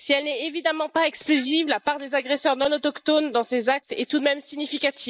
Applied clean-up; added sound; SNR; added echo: neural mask model Resemble Enhance denoiser.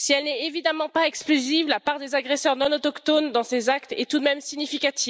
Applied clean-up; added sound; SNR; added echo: none; none; none; none.